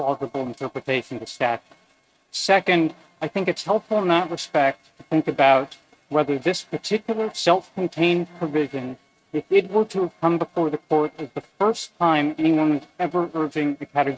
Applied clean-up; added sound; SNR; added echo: neural mask model RNNoise.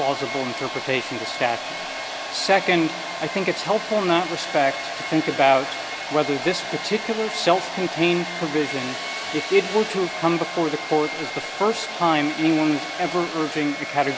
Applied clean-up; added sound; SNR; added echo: none; Domestic sounds, home sounds; 7 dB; none.